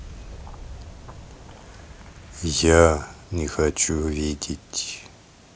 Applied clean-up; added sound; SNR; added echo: none; Boom; 18 dB; none.